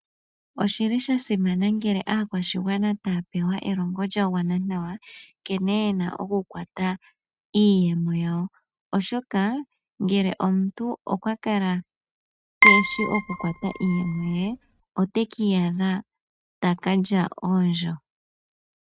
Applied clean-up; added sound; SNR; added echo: neural mask model RNNoise.